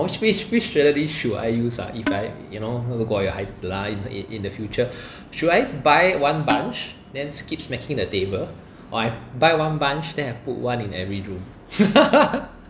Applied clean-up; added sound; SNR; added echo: none; Percussion; 7 dB; none.